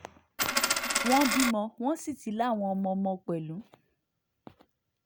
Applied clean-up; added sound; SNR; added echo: none; Coin (dropping); -3 dB; none.